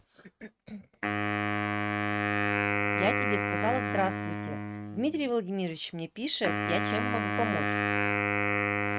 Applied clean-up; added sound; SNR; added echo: neural mask model RNNoise.